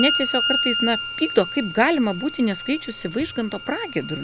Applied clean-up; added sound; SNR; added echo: none; Bowed string instrument; 4 dB; none.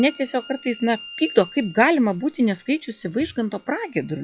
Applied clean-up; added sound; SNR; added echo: classical method log-MMSE.